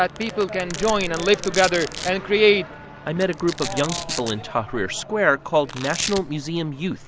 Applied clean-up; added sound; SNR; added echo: none; Domestic sounds, home sounds; 12 dB; none.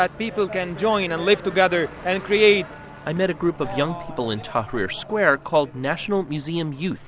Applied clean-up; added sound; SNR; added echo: none; none; none; none.